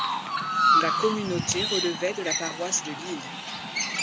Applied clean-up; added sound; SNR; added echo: none; Chirp, tweet; -4 dB; none.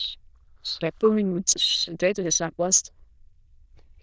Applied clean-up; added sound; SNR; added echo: neural diffusion model UNIVERSE++.